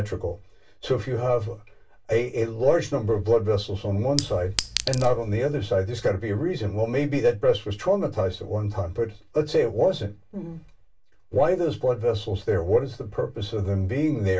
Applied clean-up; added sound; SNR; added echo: none; Chink, clink; 6 dB; reverberation time 0.1 s.